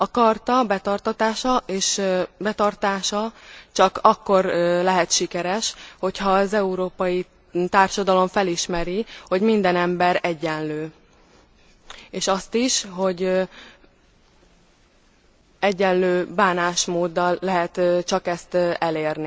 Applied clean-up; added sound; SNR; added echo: none; none; none; none.